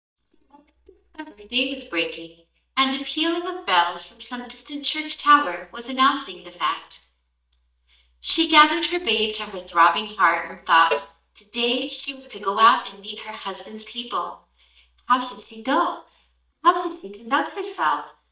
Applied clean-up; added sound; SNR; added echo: neural mask model DeepFilterNet 3.